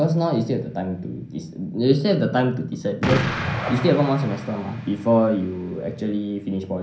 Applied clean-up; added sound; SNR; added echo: none; Explosion; 10 dB; reverberation time 0.6 s.